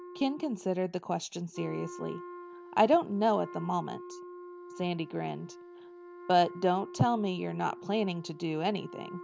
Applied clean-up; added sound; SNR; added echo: none; Wind instrument, woodwind instrument; 15 dB; none.